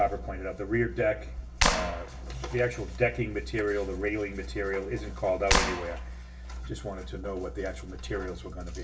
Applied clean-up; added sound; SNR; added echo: none; Clapping; -2 dB; reverberation time 0.2 s.